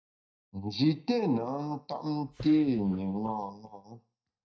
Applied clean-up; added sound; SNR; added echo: neural mask model DeepFilterNet 3.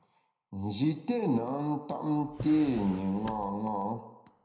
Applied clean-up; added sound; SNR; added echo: none; Drawer open or close; 14 dB; reverberation time 0.8 s.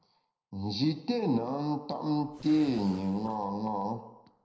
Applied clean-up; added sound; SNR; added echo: neural separator model SepFormer DNS4.